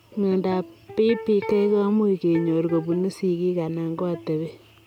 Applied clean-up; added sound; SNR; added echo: none; Electric guitar; 16 dB; none.